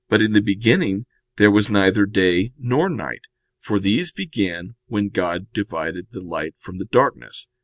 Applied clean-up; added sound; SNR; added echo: none; none; none; none.